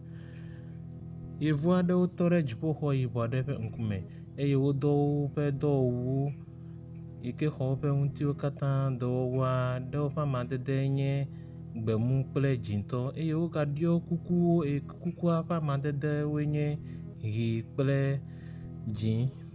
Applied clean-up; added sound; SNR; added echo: none; Guitar; 12 dB; none.